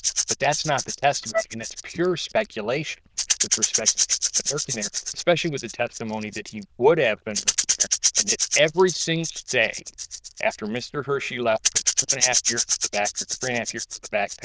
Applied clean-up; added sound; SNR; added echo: neural diffusion model UNIVERSE++.